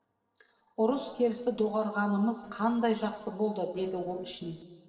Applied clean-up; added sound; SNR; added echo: neural separator model SepFormer DNS4.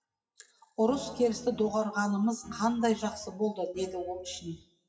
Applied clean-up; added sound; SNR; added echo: classical method WPE with log-MMSE.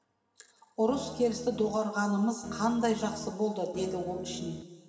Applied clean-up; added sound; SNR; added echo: none; Guitar; 10 dB; reverberation time 2.3 s.